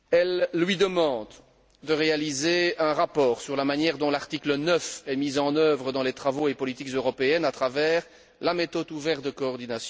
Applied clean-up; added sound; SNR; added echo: none; none; none; none.